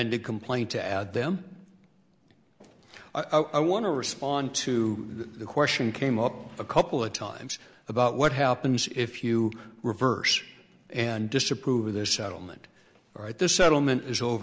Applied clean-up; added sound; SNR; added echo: none; none; none; none.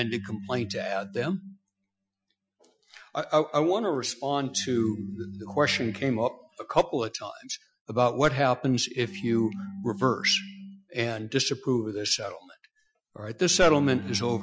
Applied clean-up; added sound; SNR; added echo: classical method Wiener filter.